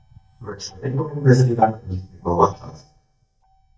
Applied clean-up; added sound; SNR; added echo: neural mask model DeepFilterNet 3.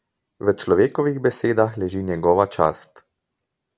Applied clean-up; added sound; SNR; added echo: none; none; none; none.